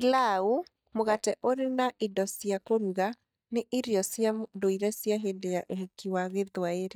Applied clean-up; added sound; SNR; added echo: neural mask model DeepFilterNet 3.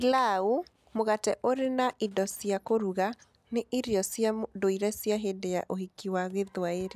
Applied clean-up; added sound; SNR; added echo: none; none; none; none.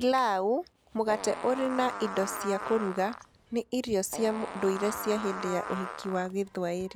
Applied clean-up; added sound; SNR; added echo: none; Fart; 9 dB; none.